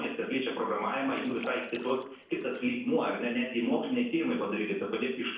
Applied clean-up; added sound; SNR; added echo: neural separator model SepFormer DNS4.